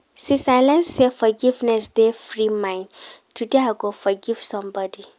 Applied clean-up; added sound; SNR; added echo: none; none; none; none.